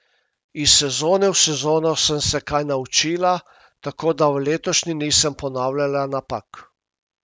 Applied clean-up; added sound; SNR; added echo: none; none; none; none.